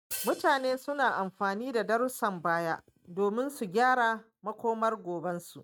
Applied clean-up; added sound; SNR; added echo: neural mask model RNNoise.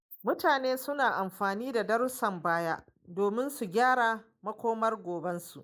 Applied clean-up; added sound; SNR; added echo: neural mask model Resemble Enhance denoiser.